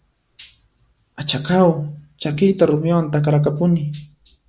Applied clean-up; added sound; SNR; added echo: none; none; none; none.